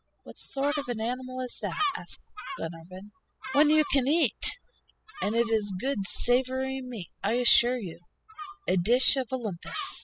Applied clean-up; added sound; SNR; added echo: classical method spectral subtraction.